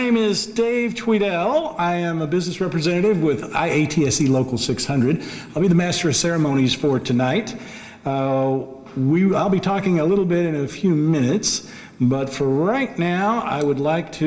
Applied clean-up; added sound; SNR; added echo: none; none; none; reverberation time 0.3 s.